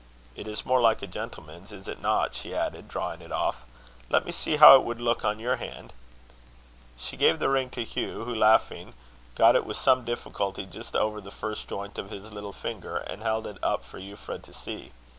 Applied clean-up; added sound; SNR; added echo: none; none; none; none.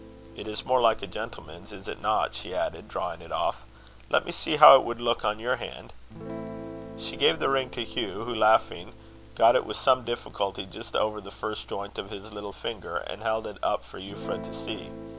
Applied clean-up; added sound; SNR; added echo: none; Guitar; 17 dB; none.